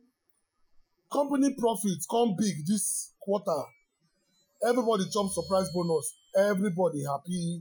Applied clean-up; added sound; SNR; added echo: classical method Wiener filter.